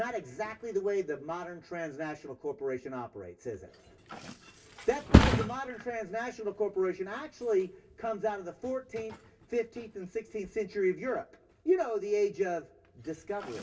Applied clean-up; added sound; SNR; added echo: none; Thump, thud; 1 dB; reverberation time 0.2 s.